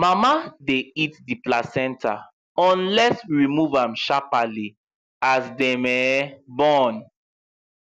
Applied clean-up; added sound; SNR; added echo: none; none; none; none.